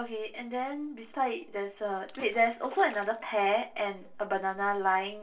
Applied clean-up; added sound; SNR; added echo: neural separator model SepFormer DNS4.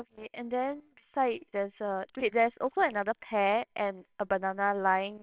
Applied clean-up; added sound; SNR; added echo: neural separator model SepFormer WHAMR!.